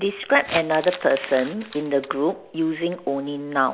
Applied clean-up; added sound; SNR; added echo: none; Crumpling, crinkling; 13 dB; none.